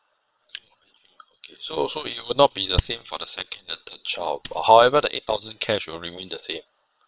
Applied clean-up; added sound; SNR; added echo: neural separator model SepFormer WHAM!.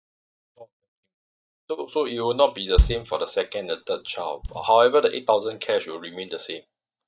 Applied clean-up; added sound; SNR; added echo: neural mask model DeepFilterNet 3.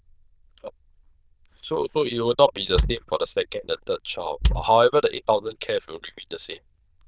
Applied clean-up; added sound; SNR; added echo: neural diffusion model UNIVERSE++.